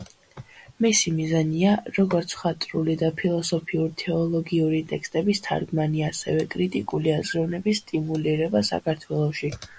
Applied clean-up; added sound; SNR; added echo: none; none; none; none.